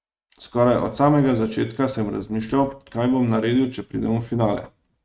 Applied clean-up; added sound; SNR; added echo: neural mask model RNNoise.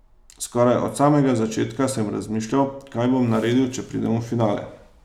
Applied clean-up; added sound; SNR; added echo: none; none; none; none.